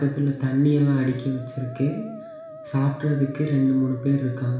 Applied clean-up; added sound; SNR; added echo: none; Musical instrument; 17 dB; reverberation time 0.7 s.